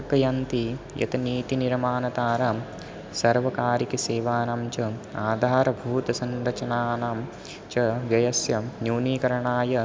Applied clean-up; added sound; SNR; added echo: none; none; none; none.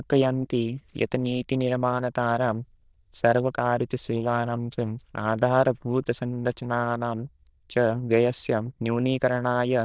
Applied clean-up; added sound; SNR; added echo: neural diffusion model UNIVERSE++.